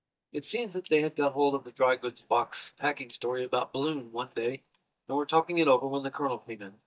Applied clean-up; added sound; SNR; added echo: neural mask model DeepFilterNet 3.